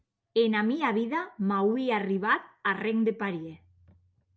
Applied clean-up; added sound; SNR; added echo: none; none; none; none.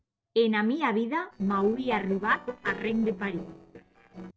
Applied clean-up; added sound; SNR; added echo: neural separator model SepFormer DNS4.